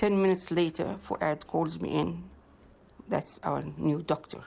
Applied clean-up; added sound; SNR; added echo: none; none; none; none.